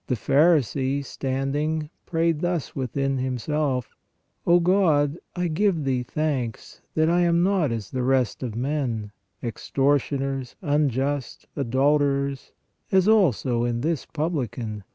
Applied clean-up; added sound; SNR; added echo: none; none; none; none.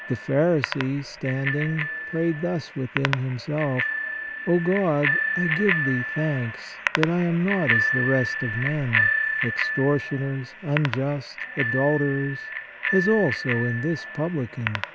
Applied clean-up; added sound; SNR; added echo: none; Bicycle bell; 3 dB; none.